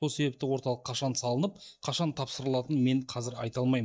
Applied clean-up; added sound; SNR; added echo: neural mask model DeepFilterNet 3.